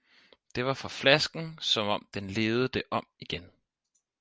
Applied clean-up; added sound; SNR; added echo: none; none; none; none.